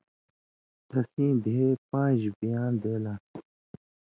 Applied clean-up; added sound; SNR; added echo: none; none; none; none.